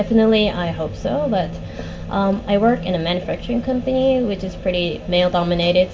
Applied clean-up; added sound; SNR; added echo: none; none; none; reverberation time 0.3 s.